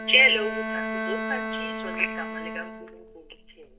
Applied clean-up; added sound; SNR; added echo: none; Bowed string instrument; 5 dB; reverberation time 1.1 s.